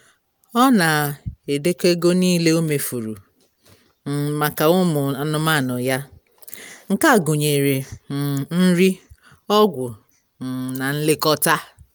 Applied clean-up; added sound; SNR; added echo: none; none; none; none.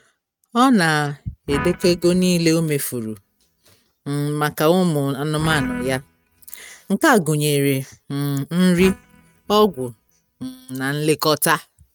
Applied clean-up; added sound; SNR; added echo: neural mask model RNNoise.